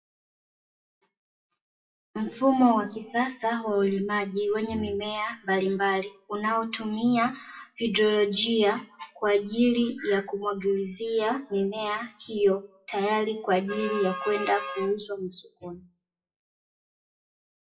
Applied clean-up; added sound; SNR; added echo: classical method WPE with log-MMSE.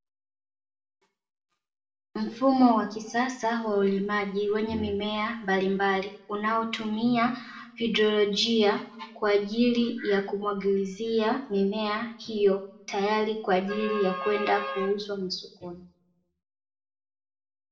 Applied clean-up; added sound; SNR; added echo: none; Brass instrument; 15 dB; reverberation time 0.5 s.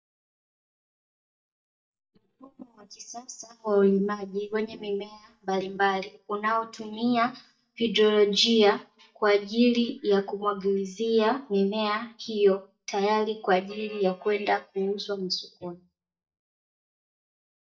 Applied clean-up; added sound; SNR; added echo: neural mask model DeepFilterNet 3.